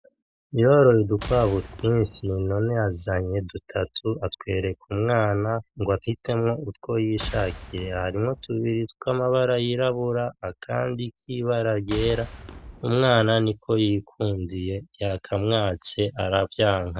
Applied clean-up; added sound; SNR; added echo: none; Boom; 13 dB; none.